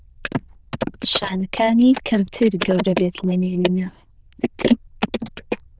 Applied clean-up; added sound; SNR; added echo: neural diffusion model UNIVERSE++.